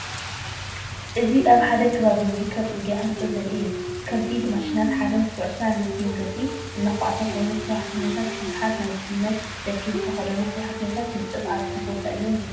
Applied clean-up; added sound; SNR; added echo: none; Rain; 7 dB; reverberation time 0.8 s.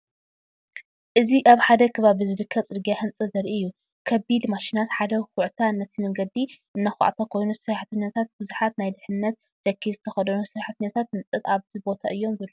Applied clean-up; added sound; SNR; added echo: none; none; none; none.